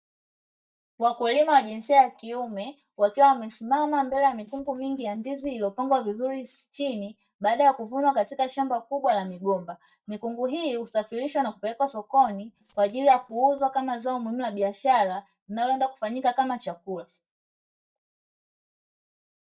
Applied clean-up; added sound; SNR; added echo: neural mask model DeepFilterNet 3.